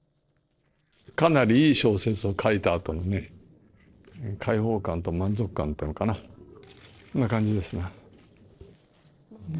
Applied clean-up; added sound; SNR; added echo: neural separator model SepFormer DNS4.